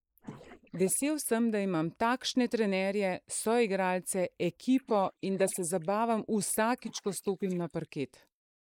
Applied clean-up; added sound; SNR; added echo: neural mask model Resemble Enhance denoiser.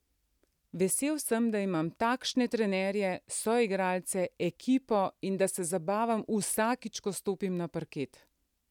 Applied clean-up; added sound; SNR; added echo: none; none; none; none.